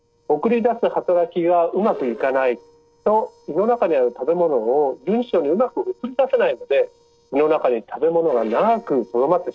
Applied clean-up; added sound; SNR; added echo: neural separator model SepFormer DNS4.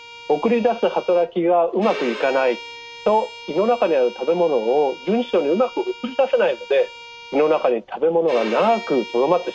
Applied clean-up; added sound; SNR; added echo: none; Bowed string instrument; 16 dB; none.